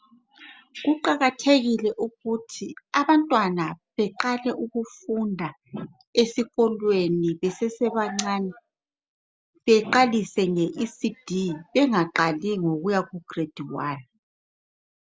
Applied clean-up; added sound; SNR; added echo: none; none; none; none.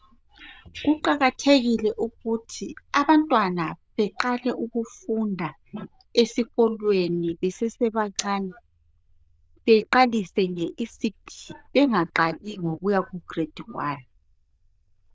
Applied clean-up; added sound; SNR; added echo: neural diffusion model UNIVERSE++.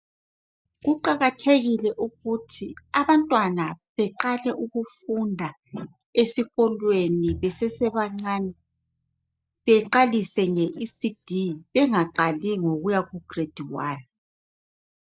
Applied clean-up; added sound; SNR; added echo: neural mask model DeepFilterNet 3.